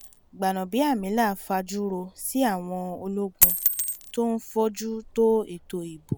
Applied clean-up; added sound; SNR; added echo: none; Coin (dropping); 4 dB; none.